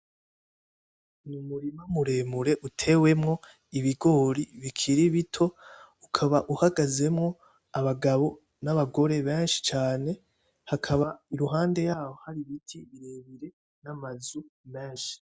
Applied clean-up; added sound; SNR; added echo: none; none; none; none.